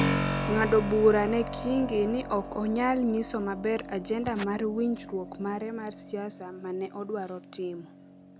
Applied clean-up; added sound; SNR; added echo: none; Keyboard (musical); 7 dB; none.